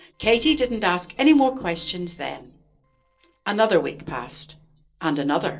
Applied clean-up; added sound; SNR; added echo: neural separator model SepFormer DNS4.